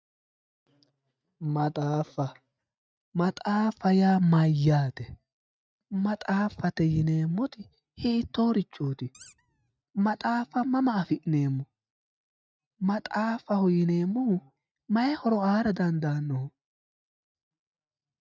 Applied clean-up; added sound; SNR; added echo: neural mask model RNNoise.